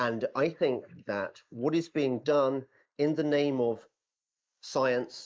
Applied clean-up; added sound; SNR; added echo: neural mask model Resemble Enhance denoiser.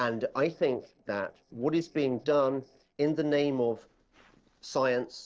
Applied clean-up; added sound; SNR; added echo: neural separator model SepFormer DNS4.